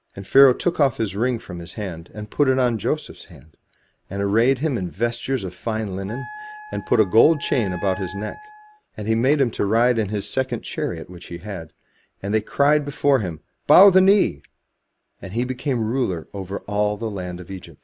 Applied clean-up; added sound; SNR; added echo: none; Wind instrument, woodwind instrument; 16 dB; none.